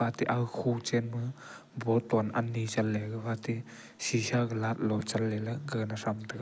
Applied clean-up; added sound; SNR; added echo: none; none; none; none.